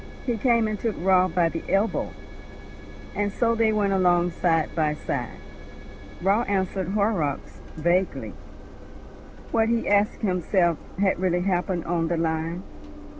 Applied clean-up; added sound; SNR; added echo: none; Engine; 13 dB; none.